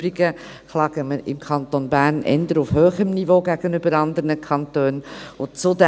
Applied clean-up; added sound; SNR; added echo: none; none; none; none.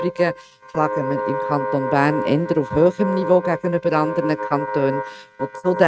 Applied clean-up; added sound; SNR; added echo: neural mask model RNNoise.